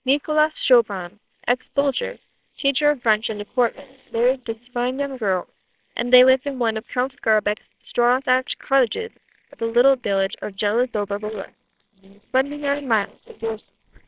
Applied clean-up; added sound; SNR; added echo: neural separator model SepFormer WHAMR!.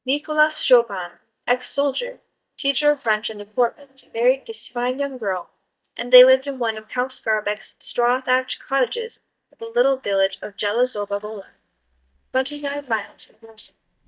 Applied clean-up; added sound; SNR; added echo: neural mask model DeepFilterNet 3.